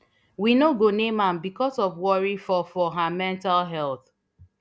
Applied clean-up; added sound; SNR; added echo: none; none; none; none.